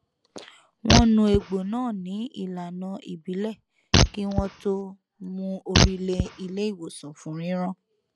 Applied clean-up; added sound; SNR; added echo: none; Fart; -3 dB; none.